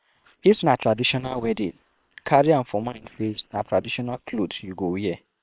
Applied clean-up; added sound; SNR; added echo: neural separator model SepFormer WHAM!.